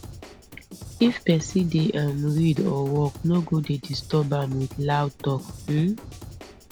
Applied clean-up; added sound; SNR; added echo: none; Drum / Drum kit; 17 dB; none.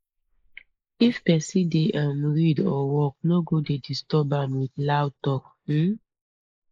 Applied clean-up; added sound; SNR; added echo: neural mask model Resemble Enhance denoiser.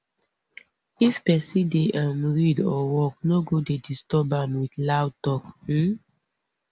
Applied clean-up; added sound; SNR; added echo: none; none; none; none.